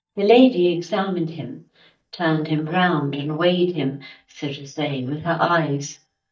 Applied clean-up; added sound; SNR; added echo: neural mask model DeepFilterNet 3.